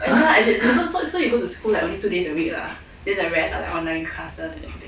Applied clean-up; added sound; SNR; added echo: none; none; none; none.